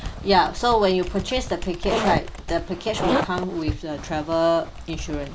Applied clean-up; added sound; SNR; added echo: none; Zipper (clothing) + Computer keyboard; 5 dB; none.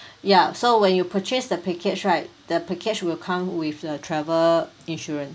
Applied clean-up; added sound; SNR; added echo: none; none; none; none.